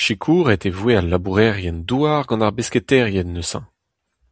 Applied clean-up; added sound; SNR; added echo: none; none; none; none.